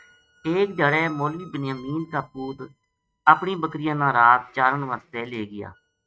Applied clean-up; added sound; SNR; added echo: neural mask model RNNoise.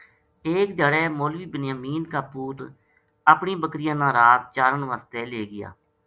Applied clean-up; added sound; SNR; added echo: none; none; none; none.